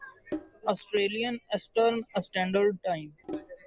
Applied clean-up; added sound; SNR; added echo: none; Sink (filling or washing); 15 dB; none.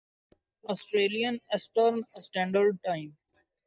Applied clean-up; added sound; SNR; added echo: neural mask model DeepFilterNet 3.